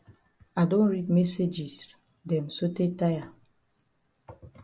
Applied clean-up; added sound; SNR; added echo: none; none; none; none.